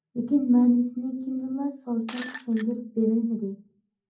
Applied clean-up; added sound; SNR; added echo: none; Shatter; 6 dB; reverberation time 0.4 s.